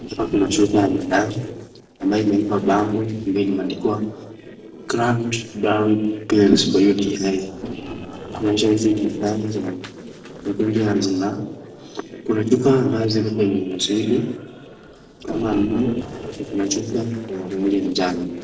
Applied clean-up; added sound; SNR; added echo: neural separator model SepFormer DNS4.